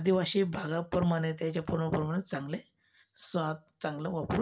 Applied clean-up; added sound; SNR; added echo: none; none; none; reverberation time 0.2 s.